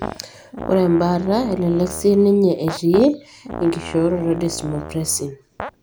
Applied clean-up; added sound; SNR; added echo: none; Fart; 14 dB; none.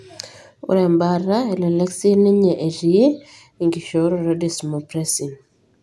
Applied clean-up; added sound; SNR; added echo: none; none; none; none.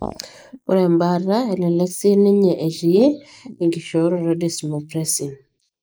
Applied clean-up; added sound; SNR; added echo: neural mask model Resemble Enhance denoiser.